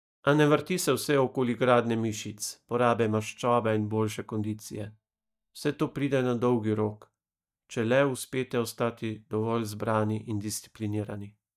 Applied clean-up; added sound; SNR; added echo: neural mask model DeepFilterNet 3.